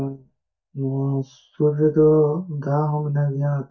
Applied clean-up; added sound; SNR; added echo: neural mask model DeepFilterNet 3.